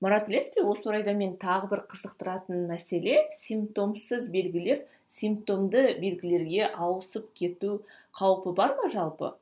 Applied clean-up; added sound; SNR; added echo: none; none; none; none.